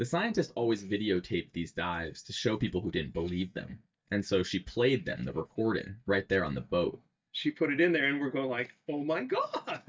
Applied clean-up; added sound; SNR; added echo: neural mask model DeepFilterNet 3.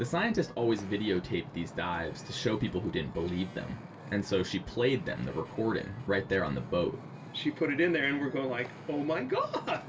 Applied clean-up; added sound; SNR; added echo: none; Wind / Ocean; 13 dB; reverberation time 0.2 s.